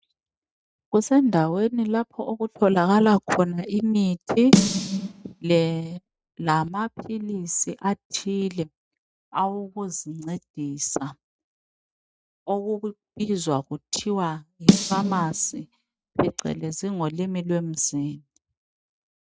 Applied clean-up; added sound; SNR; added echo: neural mask model RNNoise.